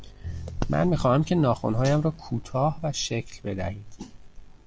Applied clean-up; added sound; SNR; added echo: none; Bowed string instrument; 16 dB; none.